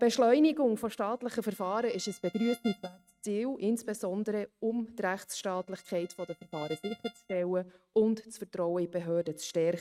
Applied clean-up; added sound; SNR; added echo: neural mask model RNNoise.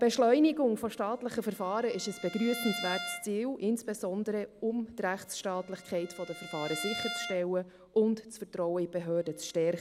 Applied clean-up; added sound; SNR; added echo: none; Bowed string instrument; 13 dB; none.